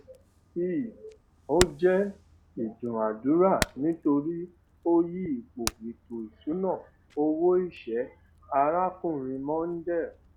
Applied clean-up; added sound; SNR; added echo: none; Hammer; 13 dB; none.